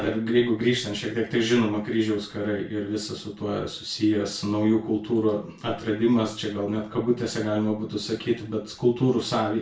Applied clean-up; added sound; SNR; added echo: none; none; none; reverberation time 0.3 s.